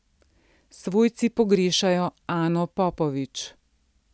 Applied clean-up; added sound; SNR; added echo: none; none; none; none.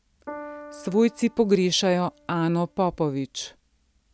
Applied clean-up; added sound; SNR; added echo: none; Piano; 19 dB; none.